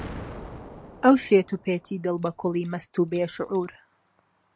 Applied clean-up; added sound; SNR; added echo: none; Keys jangling + Explosion; 18 dB; none.